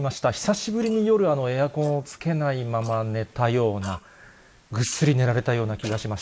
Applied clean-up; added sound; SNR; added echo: neural mask model Resemble Enhance denoiser.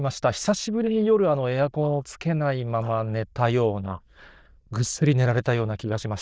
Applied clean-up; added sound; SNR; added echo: neural diffusion model UNIVERSE++.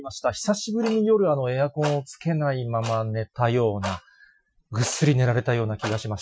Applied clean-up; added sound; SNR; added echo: classical method Wiener filter.